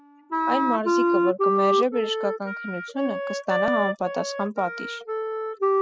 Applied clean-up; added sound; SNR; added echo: classical method spectral subtraction.